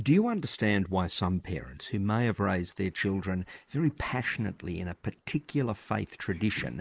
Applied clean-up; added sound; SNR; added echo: neural mask model Resemble Enhance denoiser.